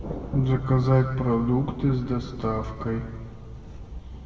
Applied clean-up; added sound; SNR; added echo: none; Thunder; 11 dB; reverberation time 1.9 s.